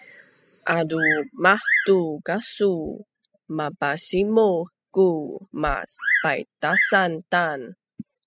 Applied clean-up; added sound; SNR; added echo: classical method spectral subtraction.